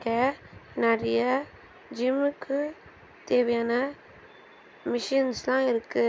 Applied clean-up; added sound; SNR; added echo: none; none; none; none.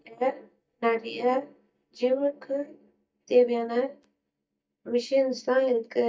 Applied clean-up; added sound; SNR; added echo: neural mask model DeepFilterNet 3.